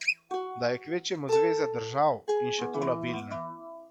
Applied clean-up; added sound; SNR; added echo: classical method log-MMSE.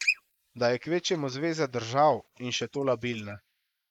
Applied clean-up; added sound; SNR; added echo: neural mask model Resemble Enhance denoiser.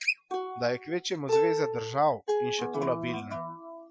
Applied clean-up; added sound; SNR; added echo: classical method Wiener filter.